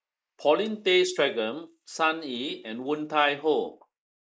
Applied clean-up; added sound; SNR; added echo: neural mask model Resemble Enhance denoiser.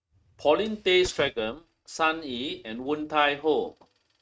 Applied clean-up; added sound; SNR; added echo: neural mask model RNNoise.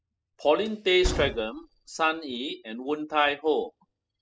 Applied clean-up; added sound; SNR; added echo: classical method spectral subtraction.